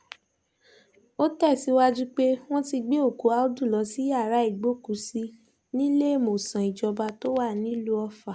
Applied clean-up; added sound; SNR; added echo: none; none; none; none.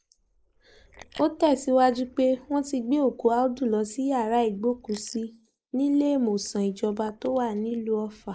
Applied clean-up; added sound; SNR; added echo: neural mask model Resemble Enhance denoiser.